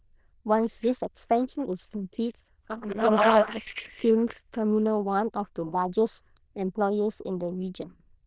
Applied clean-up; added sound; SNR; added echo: neural diffusion model UNIVERSE++.